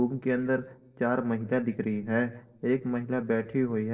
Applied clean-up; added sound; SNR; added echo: neural separator model SepFormer DNS4.